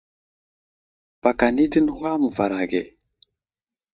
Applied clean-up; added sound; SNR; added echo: neural mask model DeepFilterNet 3.